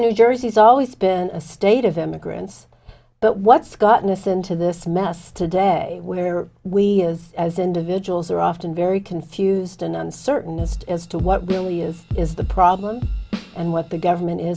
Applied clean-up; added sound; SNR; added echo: none; Drum kit; 8 dB; none.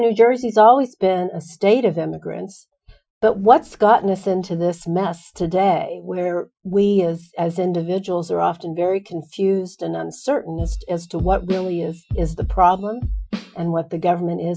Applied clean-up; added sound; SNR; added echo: classical method Wiener filter.